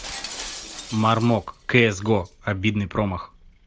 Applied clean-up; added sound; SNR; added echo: none; Shatter; 16 dB; none.